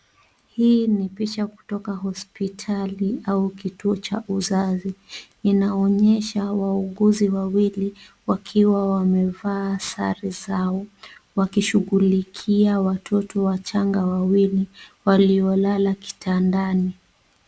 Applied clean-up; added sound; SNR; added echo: none; none; none; none.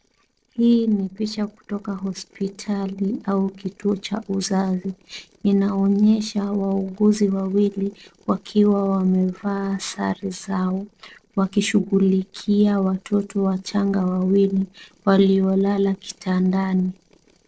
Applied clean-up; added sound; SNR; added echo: neural separator model SepFormer DNS4.